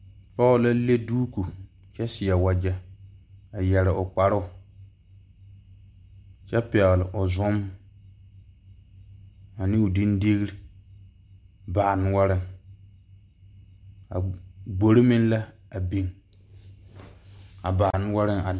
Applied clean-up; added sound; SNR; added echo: none; none; none; none.